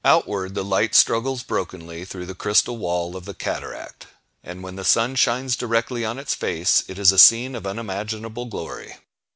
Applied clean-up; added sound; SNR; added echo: none; none; none; none.